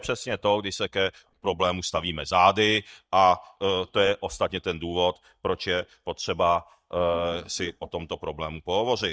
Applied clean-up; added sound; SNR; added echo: neural mask model DeepFilterNet 3.